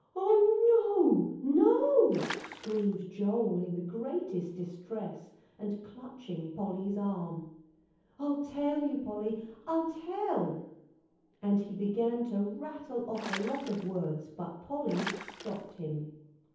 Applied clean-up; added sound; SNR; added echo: none; Water / Splash, splatter; 10 dB; reverberation time 0.9 s.